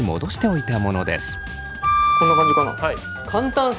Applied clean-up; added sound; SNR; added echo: none; Wind instrument, woodwind instrument; -3 dB; none.